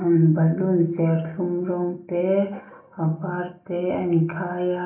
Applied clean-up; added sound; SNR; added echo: neural mask model Resemble Enhance denoiser.